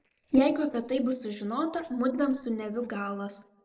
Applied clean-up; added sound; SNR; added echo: neural separator model SepFormer DNS4.